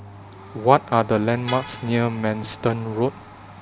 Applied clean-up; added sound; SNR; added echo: none; Vehicle horn, car horn, honking + Domestic sounds, home sounds; 16 dB; none.